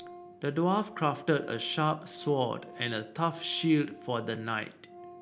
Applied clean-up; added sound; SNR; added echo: none; Organ; 18 dB; none.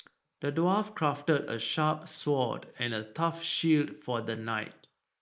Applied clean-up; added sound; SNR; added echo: neural mask model Resemble Enhance denoiser.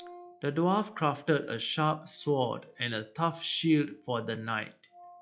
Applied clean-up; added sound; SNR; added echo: classical method log-MMSE.